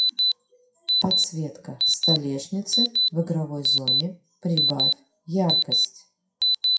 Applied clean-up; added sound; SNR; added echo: classical method WPE with log-MMSE.